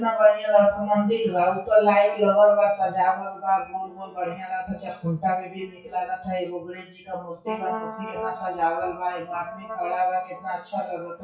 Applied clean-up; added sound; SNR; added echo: classical method WPE with log-MMSE.